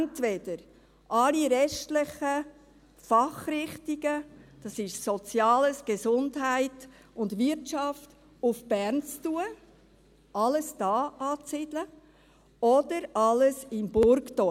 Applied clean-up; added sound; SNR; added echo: none; none; none; none.